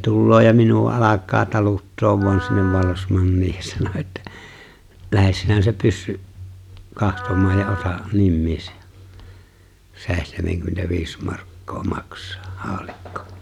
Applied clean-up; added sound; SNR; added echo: none; Wind instrument, woodwind instrument; 14 dB; none.